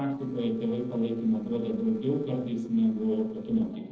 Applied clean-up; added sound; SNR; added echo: neural separator model SepFormer DNS4.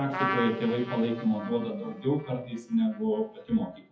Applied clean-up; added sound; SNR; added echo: classical method WPE with log-MMSE.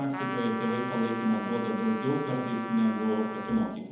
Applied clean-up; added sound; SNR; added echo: none; Trumpet; 8 dB; reverberation time 1.0 s.